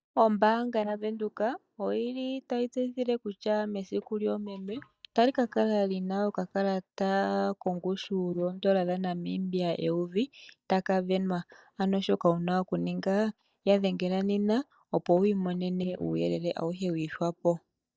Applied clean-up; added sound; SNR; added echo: neural mask model DeepFilterNet 3.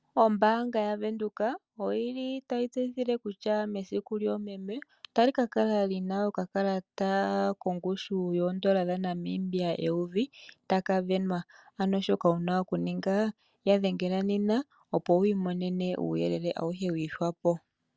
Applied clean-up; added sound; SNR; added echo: none; none; none; none.